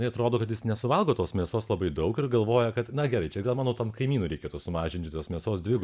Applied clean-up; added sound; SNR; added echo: none; none; none; none.